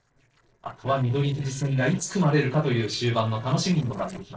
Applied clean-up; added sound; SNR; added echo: neural separator model SepFormer DNS4.